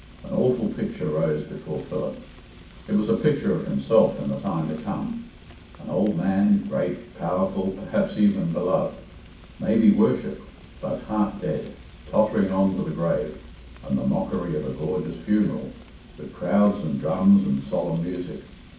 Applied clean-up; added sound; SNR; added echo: none; Frying (food); 20 dB; reverberation time 0.6 s.